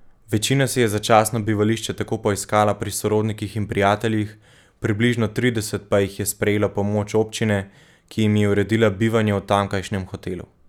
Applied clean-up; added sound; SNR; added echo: none; none; none; none.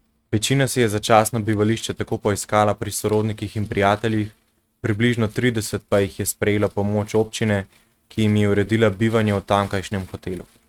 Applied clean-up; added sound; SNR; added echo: neural mask model RNNoise.